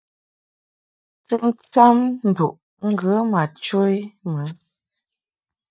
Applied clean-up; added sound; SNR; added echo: neural mask model DeepFilterNet 3.